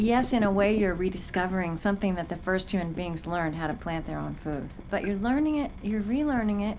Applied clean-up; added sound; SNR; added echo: none; Drip / Water tap, faucet; 12 dB; none.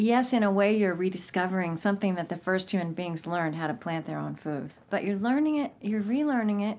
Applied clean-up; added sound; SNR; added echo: none; none; none; none.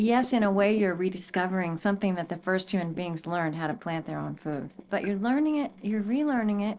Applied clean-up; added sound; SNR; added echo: neural separator model SepFormer DNS4.